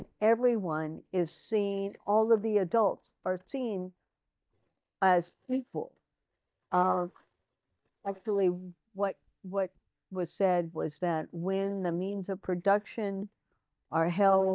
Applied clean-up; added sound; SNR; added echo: neural mask model DeepFilterNet 3.